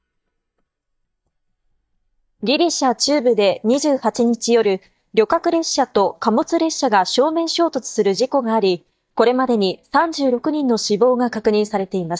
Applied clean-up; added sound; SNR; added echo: neural mask model DeepFilterNet 3.